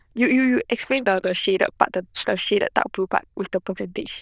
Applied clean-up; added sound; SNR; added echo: neural diffusion model UNIVERSE++.